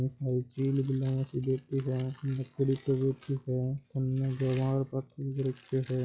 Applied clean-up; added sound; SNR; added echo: classical method log-MMSE.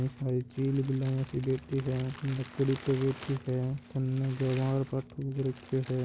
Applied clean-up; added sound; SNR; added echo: none; Crumpling, crinkling; 18 dB; none.